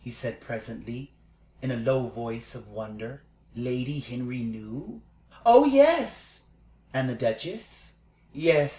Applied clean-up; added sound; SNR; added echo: none; none; none; none.